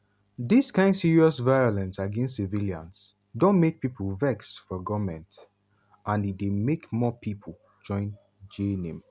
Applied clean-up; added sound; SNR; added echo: none; none; none; none.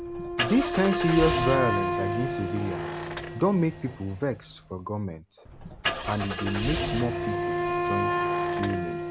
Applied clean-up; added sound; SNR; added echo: none; Wind instrument, woodwind instrument + Engine starting / Car; 1 dB; none.